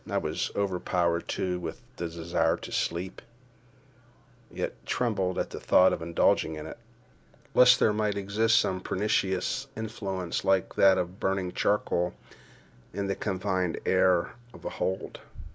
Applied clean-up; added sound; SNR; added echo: none; none; none; none.